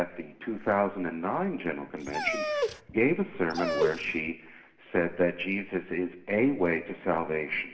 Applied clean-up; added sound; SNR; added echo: none; Dog; 4 dB; reverberation time 0.9 s.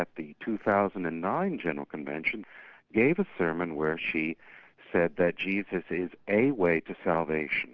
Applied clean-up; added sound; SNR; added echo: none; none; none; none.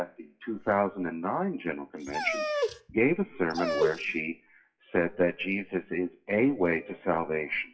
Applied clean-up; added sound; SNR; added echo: classical method WPE with log-MMSE.